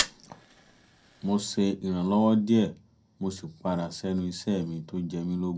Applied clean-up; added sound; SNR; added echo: none; Fire; 14 dB; reverberation time 0.2 s.